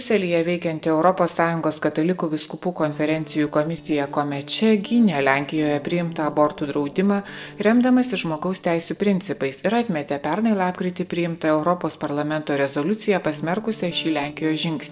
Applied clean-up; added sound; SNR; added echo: neural separator model SepFormer DNS4.